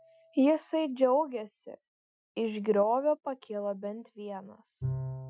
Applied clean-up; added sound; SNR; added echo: classical method Wiener filter.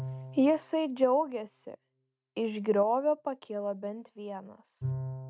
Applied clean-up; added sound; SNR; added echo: neural mask model RNNoise.